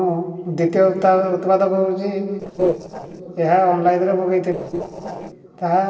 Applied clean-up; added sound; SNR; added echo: neural separator model SepFormer DNS4.